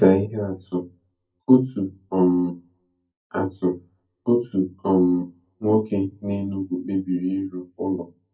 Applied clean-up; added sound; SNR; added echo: none; none; none; reverberation time 0.4 s.